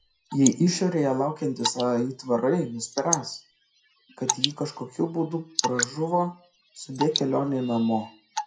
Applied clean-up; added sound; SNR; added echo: classical method WPE with log-MMSE.